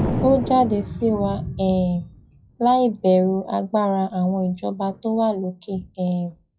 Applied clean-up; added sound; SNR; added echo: classical method WPE with log-MMSE.